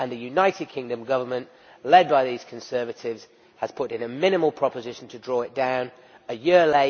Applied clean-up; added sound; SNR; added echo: none; none; none; none.